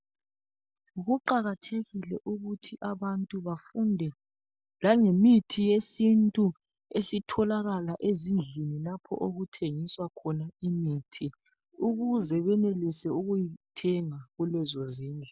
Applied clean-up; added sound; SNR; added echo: none; none; none; none.